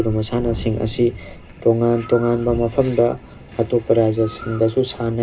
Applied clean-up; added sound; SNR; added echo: none; Thunderstorm; 16 dB; reverberation time 0.2 s.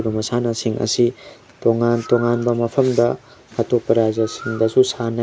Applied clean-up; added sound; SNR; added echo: none; none; none; none.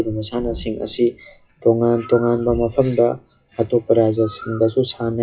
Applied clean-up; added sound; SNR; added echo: classical method WPE with log-MMSE.